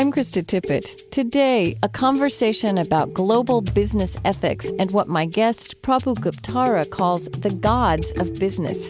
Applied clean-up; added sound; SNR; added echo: none; none; none; none.